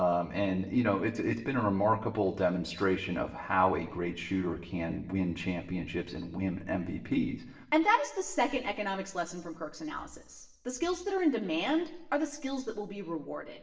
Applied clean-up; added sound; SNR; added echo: none; none; none; reverberation time 0.8 s.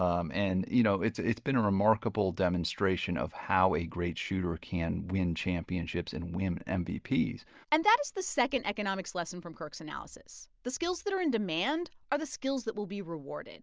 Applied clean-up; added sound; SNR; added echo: none; none; none; none.